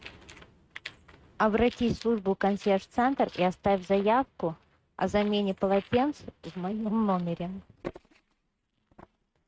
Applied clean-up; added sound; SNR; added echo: neural mask model RNNoise.